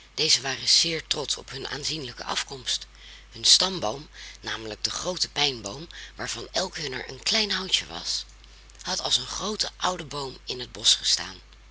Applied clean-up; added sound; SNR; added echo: none; none; none; none.